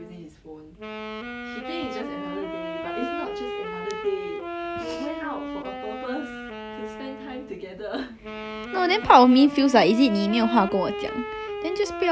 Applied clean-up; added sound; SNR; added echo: none; Wind instrument, woodwind instrument; 9 dB; none.